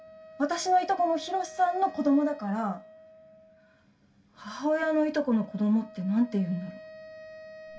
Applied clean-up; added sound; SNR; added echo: none; Wind instrument, woodwind instrument; 19 dB; reverberation time 0.2 s.